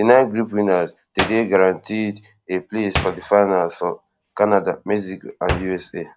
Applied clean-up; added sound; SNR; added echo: none; Hands; 12 dB; none.